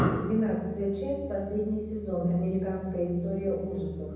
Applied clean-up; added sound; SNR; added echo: none; none; none; reverberation time 1.1 s.